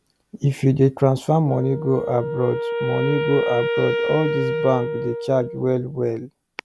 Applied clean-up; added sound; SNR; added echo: none; Wind instrument, woodwind instrument; 5 dB; none.